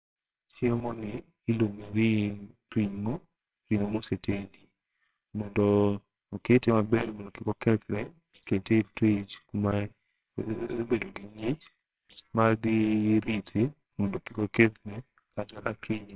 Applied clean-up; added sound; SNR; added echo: neural separator model SepFormer WHAMR!.